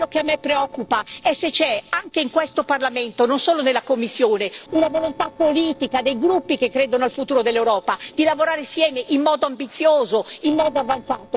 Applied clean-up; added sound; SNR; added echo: neural separator model SepFormer DNS4.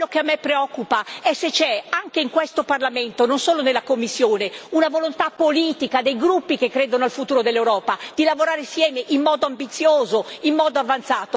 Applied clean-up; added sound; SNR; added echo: none; none; none; none.